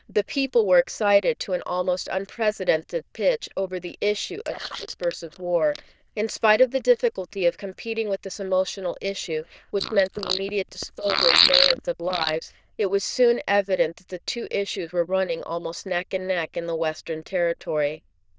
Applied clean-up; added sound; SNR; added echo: neural diffusion model UNIVERSE++.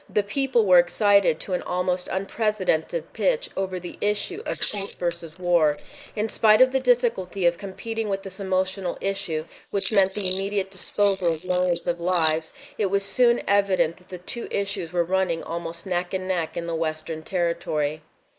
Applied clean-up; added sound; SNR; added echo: neural mask model Resemble Enhance denoiser.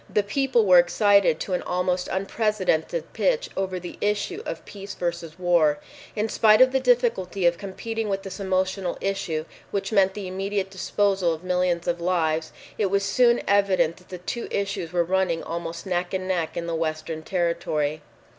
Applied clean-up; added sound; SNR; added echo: none; none; none; none.